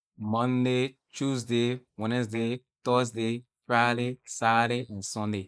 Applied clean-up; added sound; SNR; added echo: neural mask model Resemble Enhance denoiser.